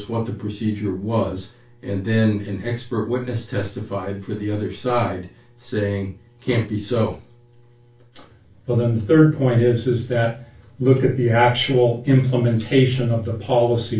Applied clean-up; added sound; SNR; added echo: none; none; none; reverberation time 0.2 s.